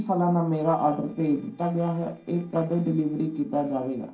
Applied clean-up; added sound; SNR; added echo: neural separator model SepFormer DNS4.